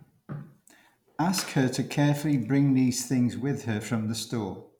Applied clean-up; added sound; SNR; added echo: none; none; none; none.